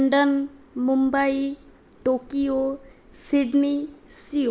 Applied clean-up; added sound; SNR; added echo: none; none; none; none.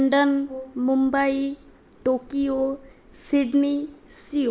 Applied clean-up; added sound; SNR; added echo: none; Brass instrument; 20 dB; none.